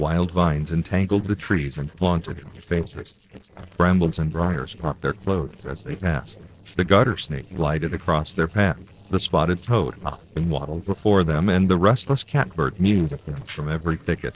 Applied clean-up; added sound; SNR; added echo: neural separator model SepFormer DNS4.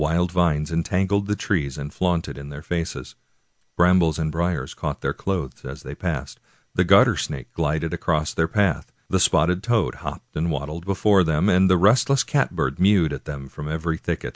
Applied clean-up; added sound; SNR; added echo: none; none; none; none.